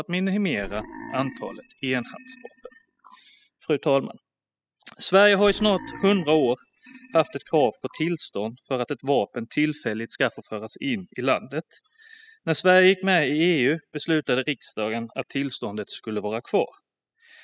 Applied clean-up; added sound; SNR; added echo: classical method spectral subtraction.